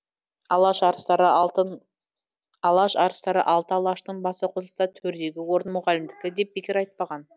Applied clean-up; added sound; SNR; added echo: none; none; none; none.